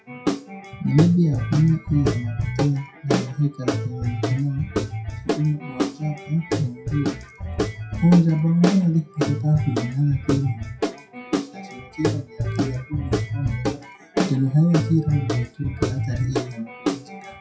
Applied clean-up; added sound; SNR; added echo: classical method WPE with log-MMSE.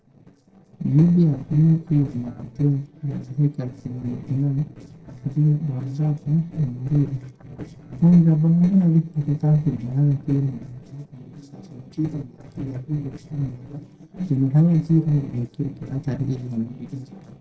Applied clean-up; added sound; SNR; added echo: neural separator model SepFormer DNS4.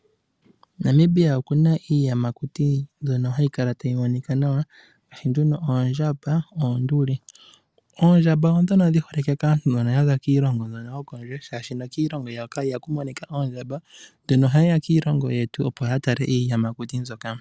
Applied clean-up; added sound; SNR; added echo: none; none; none; none.